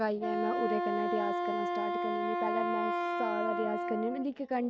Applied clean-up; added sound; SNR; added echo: neural mask model RNNoise.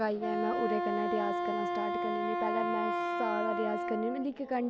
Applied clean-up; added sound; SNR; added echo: none; Wind instrument, woodwind instrument; -1 dB; none.